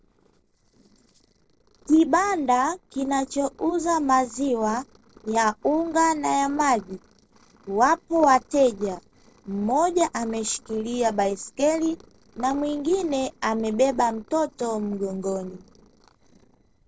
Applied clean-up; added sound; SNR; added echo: neural separator model SepFormer DNS4.